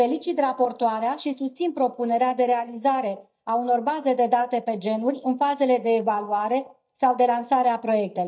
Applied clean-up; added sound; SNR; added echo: neural mask model DeepFilterNet 3.